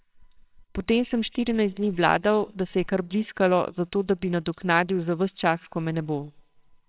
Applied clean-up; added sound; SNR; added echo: neural separator model SepFormer WHAMR!.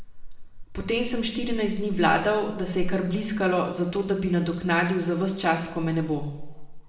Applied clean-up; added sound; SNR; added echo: none; Cricket / Frog; 9 dB; reverberation time 0.9 s.